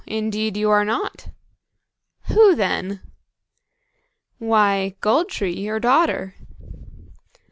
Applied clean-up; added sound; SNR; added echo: none; none; none; none.